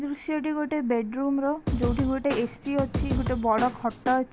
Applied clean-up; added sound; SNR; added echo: none; Snare drum / Drum kit; 4 dB; none.